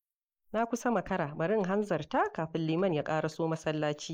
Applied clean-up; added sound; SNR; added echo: neural mask model Resemble Enhance denoiser.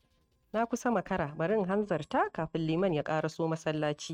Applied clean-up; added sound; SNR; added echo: neural mask model RNNoise.